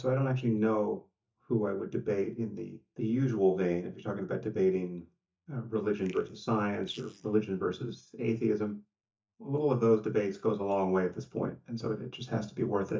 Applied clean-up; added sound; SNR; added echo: neural mask model DeepFilterNet 3.